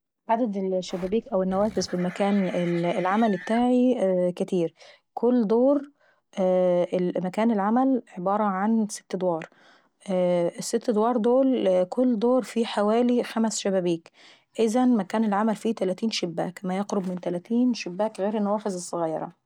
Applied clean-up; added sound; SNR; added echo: none; Livestock, farm animals, working animals; 18 dB; none.